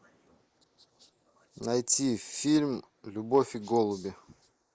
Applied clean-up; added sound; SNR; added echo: neural mask model Resemble Enhance denoiser.